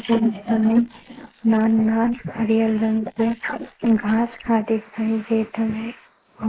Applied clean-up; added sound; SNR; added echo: neural mask model Resemble Enhance denoiser.